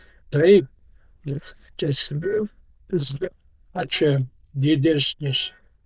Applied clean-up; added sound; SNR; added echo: neural diffusion model UNIVERSE++.